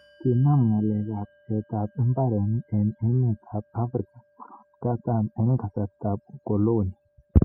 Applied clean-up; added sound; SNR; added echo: classical method spectral subtraction.